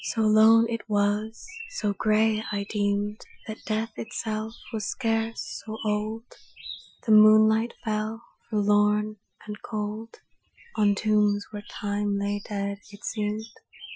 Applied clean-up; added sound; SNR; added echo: classical method Wiener filter.